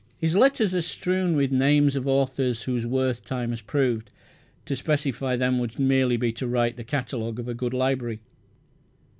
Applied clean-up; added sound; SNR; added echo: none; none; none; none.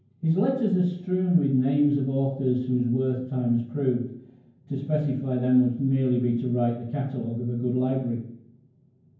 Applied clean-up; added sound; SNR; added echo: none; none; none; reverberation time 0.9 s.